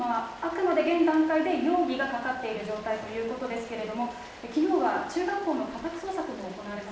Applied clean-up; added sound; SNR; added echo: none; Rain; 18 dB; reverberation time 0.9 s.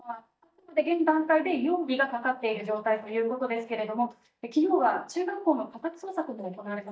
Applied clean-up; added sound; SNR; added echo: neural mask model DeepFilterNet 3.